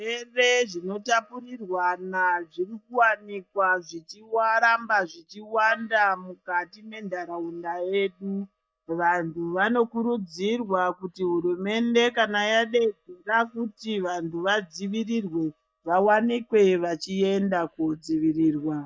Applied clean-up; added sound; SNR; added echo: neural mask model DeepFilterNet 3.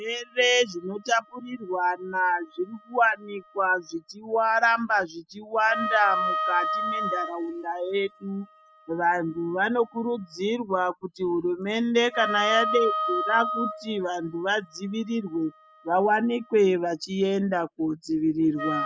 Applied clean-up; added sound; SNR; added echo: classical method spectral subtraction.